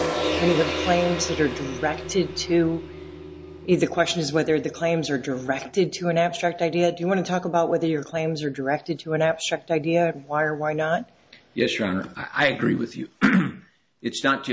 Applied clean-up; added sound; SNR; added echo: none; Gong; 11 dB; none.